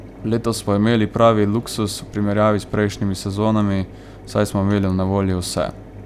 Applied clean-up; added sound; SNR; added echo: none; Mechanisms; 18 dB; none.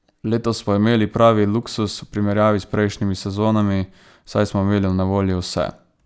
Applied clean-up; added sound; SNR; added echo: none; none; none; none.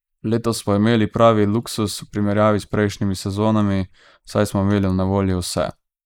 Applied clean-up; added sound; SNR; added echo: neural mask model Resemble Enhance denoiser.